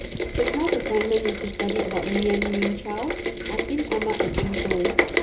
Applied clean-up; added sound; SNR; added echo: none; Rain; -2 dB; reverberation time 0.2 s.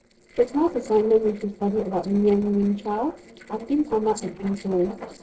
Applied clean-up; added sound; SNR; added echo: neural separator model SepFormer DNS4.